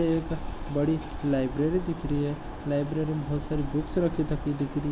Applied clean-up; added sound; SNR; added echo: none; none; none; none.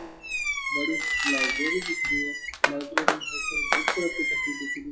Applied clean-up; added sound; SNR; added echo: classical method WPE with log-MMSE.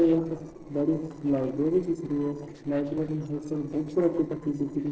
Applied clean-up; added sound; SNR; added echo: neural separator model SepFormer DNS4.